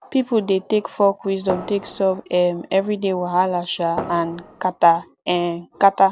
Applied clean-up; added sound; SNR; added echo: none; Fireworks; 11 dB; none.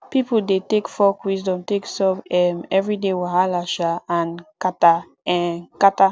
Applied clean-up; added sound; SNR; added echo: none; none; none; none.